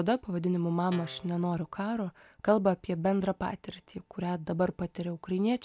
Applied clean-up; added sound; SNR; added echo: none; Guitar; 18 dB; none.